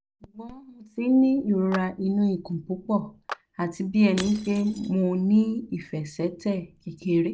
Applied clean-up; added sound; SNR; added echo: none; Shatter / Crushing + Clapping; 17 dB; none.